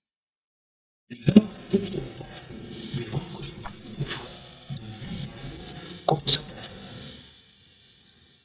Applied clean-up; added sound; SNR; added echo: neural mask model DeepFilterNet 3.